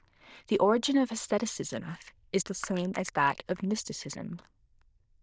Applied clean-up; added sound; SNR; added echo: neural diffusion model UNIVERSE++.